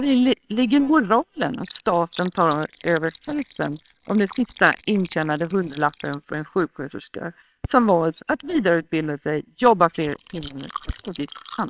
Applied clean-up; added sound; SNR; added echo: neural separator model SepFormer WHAMR!.